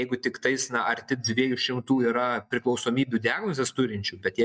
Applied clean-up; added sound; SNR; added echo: neural mask model DeepFilterNet 3.